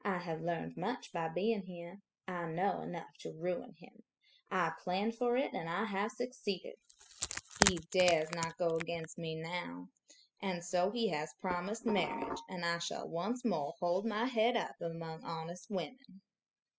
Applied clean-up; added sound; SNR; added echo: classical method spectral subtraction.